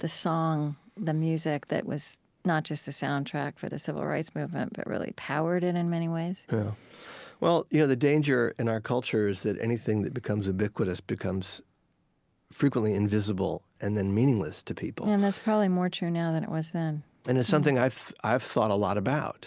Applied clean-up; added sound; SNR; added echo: none; none; none; none.